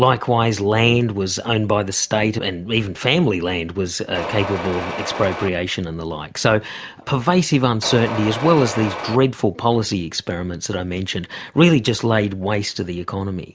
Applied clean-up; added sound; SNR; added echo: none; Mechanisms; 7 dB; none.